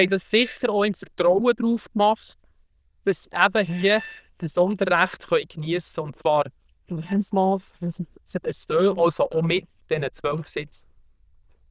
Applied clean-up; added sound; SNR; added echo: neural diffusion model UNIVERSE++.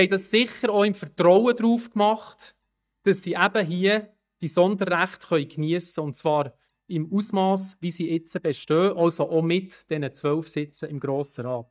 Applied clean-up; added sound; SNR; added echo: neural mask model DeepFilterNet 3.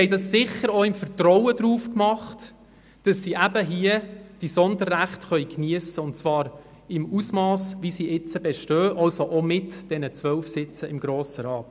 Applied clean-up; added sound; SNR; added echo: none; none; none; none.